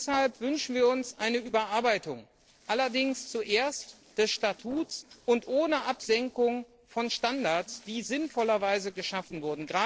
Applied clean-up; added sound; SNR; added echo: neural separator model SepFormer DNS4.